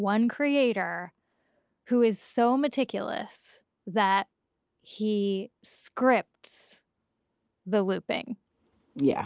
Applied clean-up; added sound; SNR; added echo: none; none; none; none.